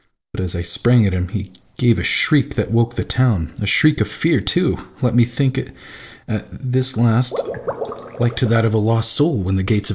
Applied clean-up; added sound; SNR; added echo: neural separator model SepFormer DNS4.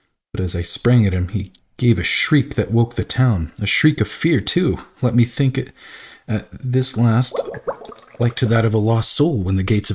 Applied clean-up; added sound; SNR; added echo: neural mask model RNNoise.